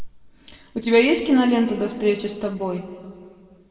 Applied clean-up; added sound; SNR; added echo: none; none; none; reverberation time 1.6 s.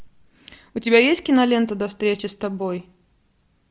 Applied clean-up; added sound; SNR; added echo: none; none; none; none.